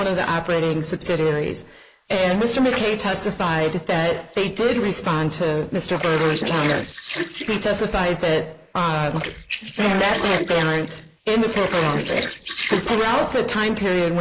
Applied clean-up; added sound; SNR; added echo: neural mask model Resemble Enhance denoiser.